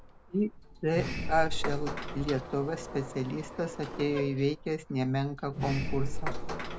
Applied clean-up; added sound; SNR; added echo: none; Sliding door; 3 dB; none.